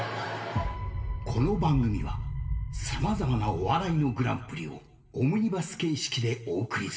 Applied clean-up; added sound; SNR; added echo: none; none; none; reverberation time 0.8 s.